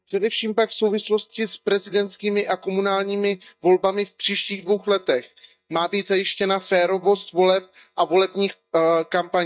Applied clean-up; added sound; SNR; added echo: neural mask model DeepFilterNet 3.